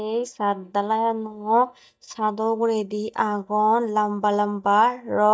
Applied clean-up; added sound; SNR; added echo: neural mask model DeepFilterNet 3.